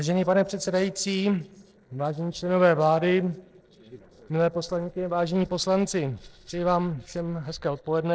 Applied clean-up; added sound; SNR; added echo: neural separator model SepFormer DNS4.